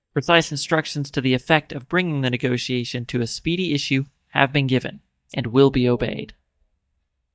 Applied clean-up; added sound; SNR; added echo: neural mask model DeepFilterNet 3.